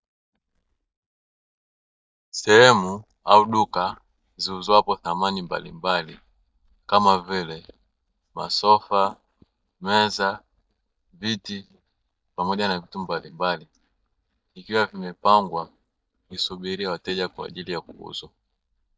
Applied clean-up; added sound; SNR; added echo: neural mask model DeepFilterNet 3.